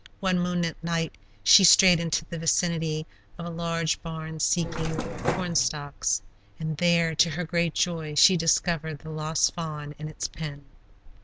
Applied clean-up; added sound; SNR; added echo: none; Mechanisms; 3 dB; none.